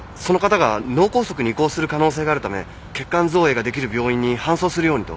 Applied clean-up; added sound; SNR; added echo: none; none; none; none.